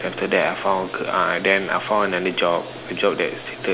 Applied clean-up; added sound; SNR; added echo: none; none; none; none.